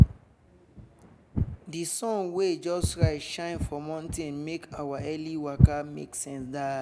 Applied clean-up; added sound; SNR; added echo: none; Walk, footsteps; -4 dB; none.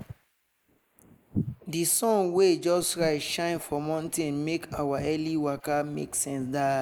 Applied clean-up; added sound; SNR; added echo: neural mask model Resemble Enhance denoiser.